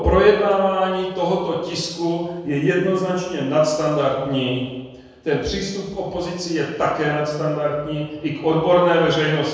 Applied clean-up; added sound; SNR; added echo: none; none; none; reverberation time 1.2 s.